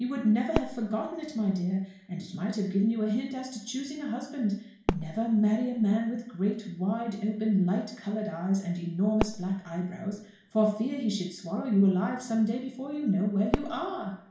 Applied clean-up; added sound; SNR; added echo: none; Fireworks; 12 dB; reverberation time 0.6 s.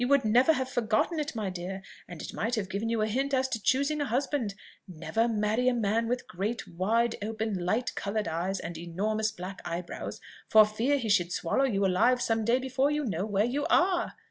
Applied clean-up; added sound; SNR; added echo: none; none; none; none.